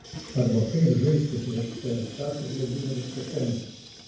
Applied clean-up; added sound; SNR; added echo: none; Sink (filling or washing) / Water tap, faucet; 14 dB; reverberation time 0.9 s.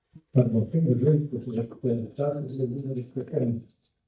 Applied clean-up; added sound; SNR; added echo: neural mask model DeepFilterNet 3.